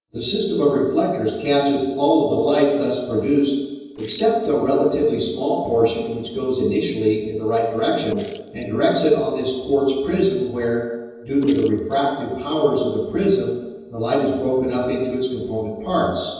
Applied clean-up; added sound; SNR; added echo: neural separator model SepFormer DNS4.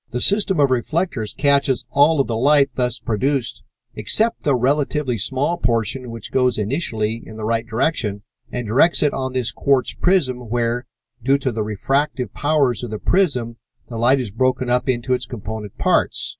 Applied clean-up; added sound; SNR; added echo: none; none; none; none.